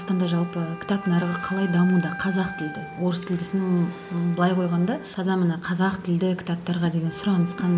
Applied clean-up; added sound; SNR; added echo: none; Wind instrument, woodwind instrument; 15 dB; none.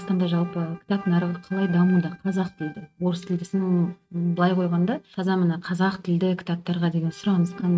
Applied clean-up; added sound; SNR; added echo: neural mask model RNNoise.